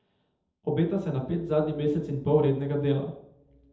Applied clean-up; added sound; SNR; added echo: none; none; none; reverberation time 0.7 s.